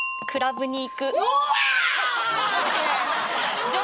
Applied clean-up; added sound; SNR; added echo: none; Wind chime; 14 dB; none.